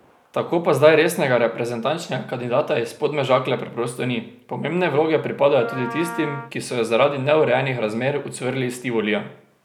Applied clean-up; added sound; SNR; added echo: none; Wind instrument, woodwind instrument; 12 dB; none.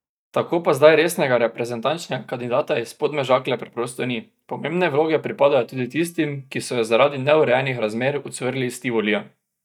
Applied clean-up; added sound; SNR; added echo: neural mask model DeepFilterNet 3.